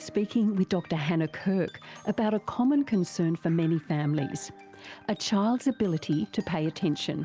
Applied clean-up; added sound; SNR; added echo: none; none; none; none.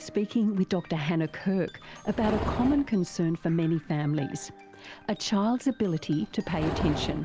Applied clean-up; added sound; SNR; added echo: none; Livestock, farm animals, working animals; 10 dB; none.